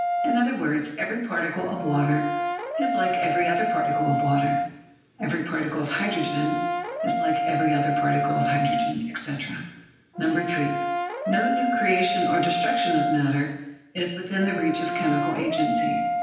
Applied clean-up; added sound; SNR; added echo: none; Brass instrument; 1 dB; reverberation time 0.9 s.